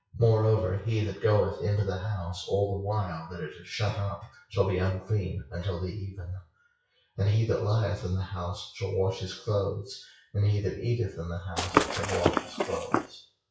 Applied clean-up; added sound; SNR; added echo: classical method WPE with log-MMSE.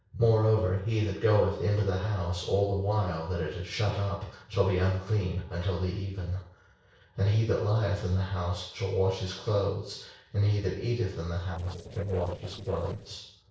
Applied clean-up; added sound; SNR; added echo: neural separator model SepFormer DNS4.